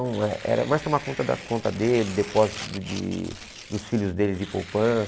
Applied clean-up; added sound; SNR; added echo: none; Tearing; 15 dB; none.